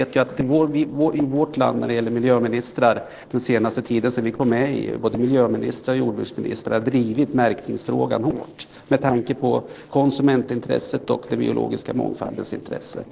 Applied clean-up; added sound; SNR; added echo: neural separator model SepFormer DNS4.